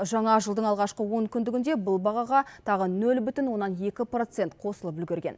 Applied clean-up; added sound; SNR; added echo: none; none; none; none.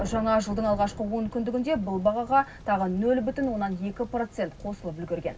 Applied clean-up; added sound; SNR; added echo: none; Thunder; 15 dB; reverberation time 0.4 s.